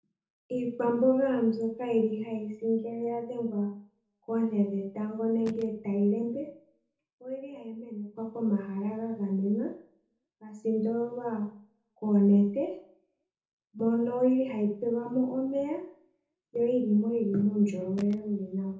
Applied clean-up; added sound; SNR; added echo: none; Telephone; 20 dB; reverberation time 0.5 s.